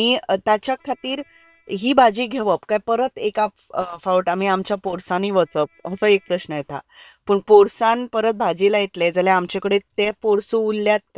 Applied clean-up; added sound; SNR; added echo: neural separator model SepFormer WHAM!.